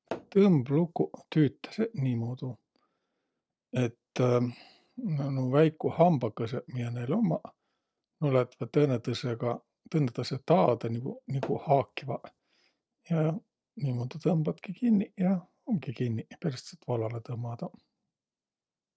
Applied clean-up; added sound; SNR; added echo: neural separator model SepFormer DNS4.